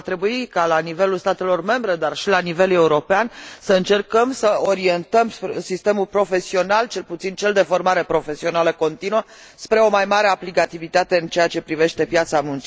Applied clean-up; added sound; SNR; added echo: none; none; none; none.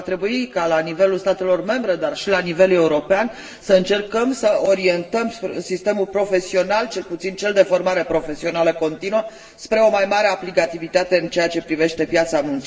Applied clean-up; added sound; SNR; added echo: none; none; none; reverberation time 1.7 s.